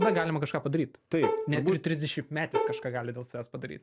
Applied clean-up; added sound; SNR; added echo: none; Bowed string instrument; 4 dB; none.